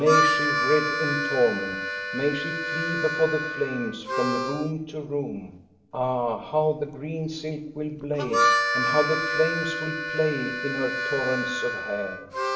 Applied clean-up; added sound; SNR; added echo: none; Harmonica; 0 dB; reverberation time 0.9 s.